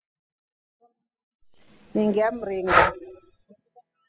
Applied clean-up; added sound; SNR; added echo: classical method spectral subtraction.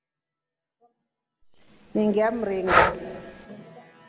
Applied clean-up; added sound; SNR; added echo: none; Breathing; -3 dB; none.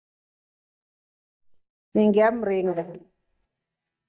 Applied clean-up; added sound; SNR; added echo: neural mask model DeepFilterNet 3.